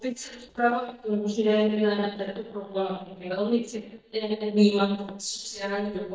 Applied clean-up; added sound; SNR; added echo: neural mask model DeepFilterNet 3.